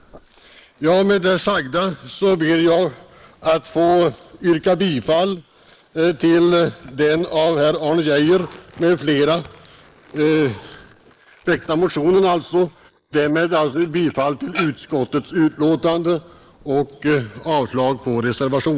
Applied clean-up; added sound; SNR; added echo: neural mask model Resemble Enhance denoiser.